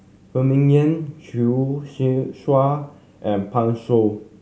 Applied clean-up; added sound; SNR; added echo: none; none; none; none.